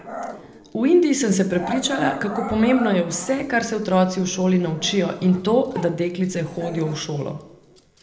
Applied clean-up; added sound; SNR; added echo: none; Growling; 14 dB; reverberation time 0.7 s.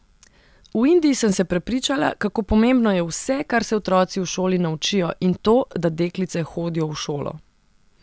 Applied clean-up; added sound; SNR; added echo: none; none; none; none.